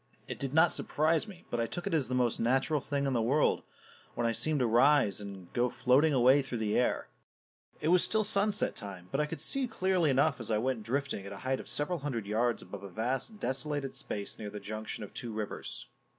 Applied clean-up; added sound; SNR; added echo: none; none; none; none.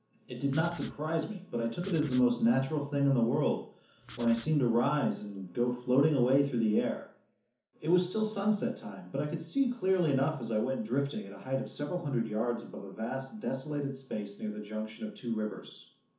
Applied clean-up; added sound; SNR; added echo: none; Writing; 19 dB; reverberation time 0.9 s.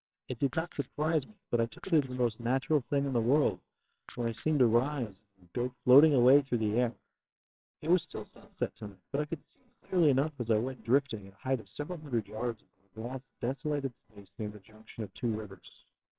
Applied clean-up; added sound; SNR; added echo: neural separator model SepFormer WHAMR!.